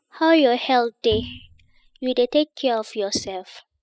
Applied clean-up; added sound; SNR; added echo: classical method spectral subtraction.